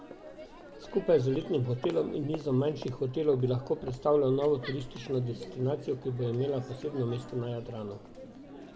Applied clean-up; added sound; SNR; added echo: none; Crowd; 15 dB; reverberation time 0.5 s.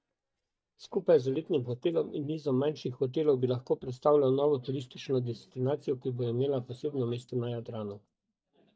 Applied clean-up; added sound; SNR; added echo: neural mask model DeepFilterNet 3.